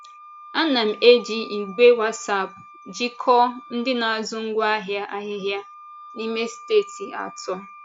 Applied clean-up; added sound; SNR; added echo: none; Wind instrument, woodwind instrument; 20 dB; none.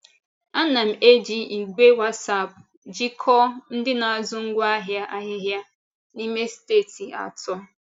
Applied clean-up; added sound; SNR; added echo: none; none; none; none.